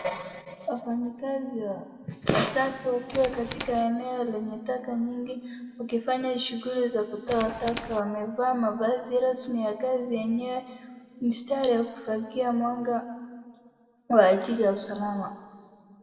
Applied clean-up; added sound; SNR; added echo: none; Tools; 6 dB; reverberation time 1.7 s.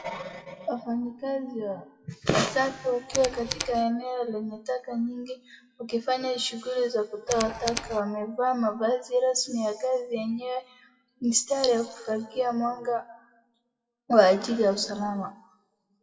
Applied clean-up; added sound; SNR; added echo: classical method WPE with log-MMSE.